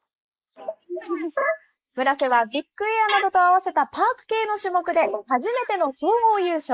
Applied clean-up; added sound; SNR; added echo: neural mask model Resemble Enhance denoiser.